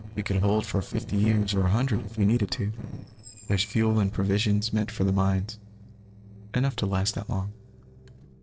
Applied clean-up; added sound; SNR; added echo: neural separator model SepFormer DNS4.